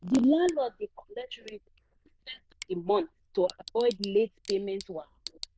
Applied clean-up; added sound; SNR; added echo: neural diffusion model UNIVERSE++.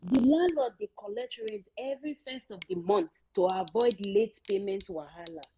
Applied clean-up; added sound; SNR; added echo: none; Tick / Bicycle; 19 dB; none.